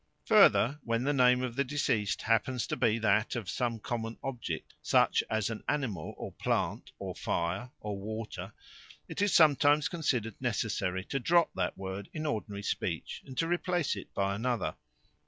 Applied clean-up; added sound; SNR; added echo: none; none; none; none.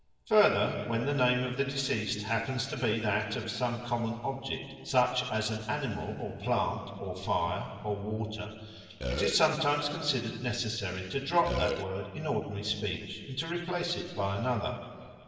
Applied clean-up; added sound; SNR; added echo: none; Burping, eructation; 1 dB; reverberation time 1.9 s.